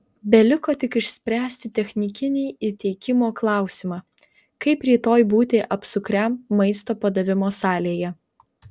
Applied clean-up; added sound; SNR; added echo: none; none; none; none.